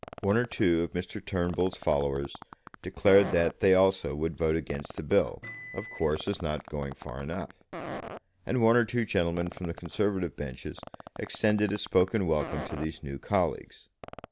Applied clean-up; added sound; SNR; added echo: none; Microwave oven + Fart; 16 dB; none.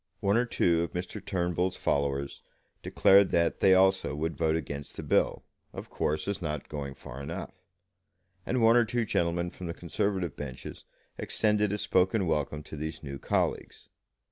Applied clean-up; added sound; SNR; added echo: none; none; none; none.